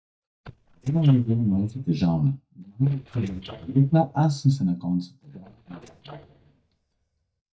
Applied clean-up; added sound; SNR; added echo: neural mask model DeepFilterNet 3.